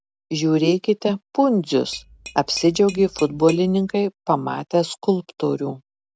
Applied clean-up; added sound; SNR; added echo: none; Tap / Glass; 19 dB; none.